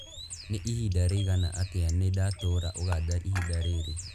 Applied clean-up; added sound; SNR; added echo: none; Bird + Dishes, pots, and pans / Chink, clink; 15 dB; none.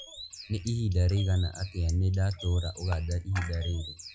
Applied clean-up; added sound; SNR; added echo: classical method log-MMSE.